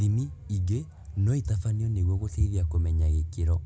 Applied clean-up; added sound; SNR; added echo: none; none; none; none.